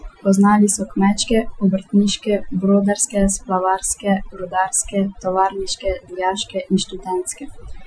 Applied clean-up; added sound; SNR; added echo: classical method Wiener filter.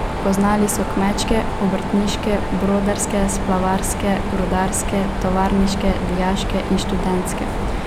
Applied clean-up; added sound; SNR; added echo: none; Mechanisms; 2 dB; none.